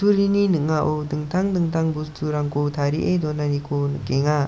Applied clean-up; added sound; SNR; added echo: none; none; none; none.